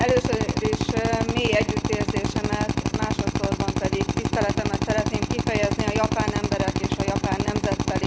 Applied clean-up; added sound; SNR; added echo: none; Drill; -3 dB; none.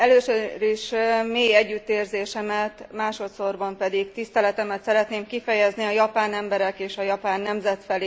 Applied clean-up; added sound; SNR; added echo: none; none; none; none.